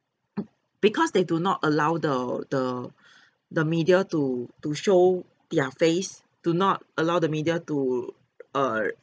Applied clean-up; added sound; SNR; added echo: none; none; none; none.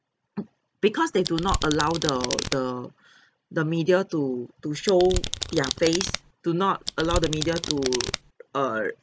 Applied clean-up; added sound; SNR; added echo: none; Domestic sounds, home sounds; 5 dB; none.